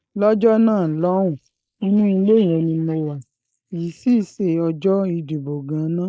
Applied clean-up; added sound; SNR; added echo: neural mask model Resemble Enhance denoiser.